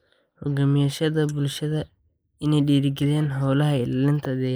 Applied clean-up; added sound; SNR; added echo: neural mask model Resemble Enhance denoiser.